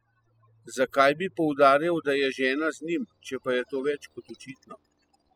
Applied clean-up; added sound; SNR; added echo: classical method spectral subtraction.